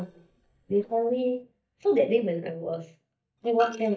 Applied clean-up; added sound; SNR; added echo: neural mask model DeepFilterNet 3.